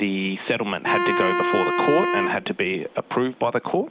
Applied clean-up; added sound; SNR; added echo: none; Wind instrument, woodwind instrument; 1 dB; none.